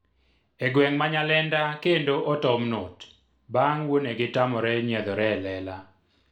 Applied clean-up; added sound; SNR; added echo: none; none; none; reverberation time 0.4 s.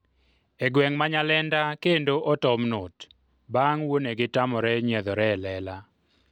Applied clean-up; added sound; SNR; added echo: none; none; none; none.